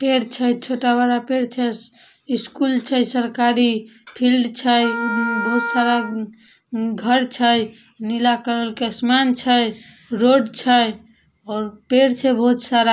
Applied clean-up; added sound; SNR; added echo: none; Wind instrument, woodwind instrument; 7 dB; none.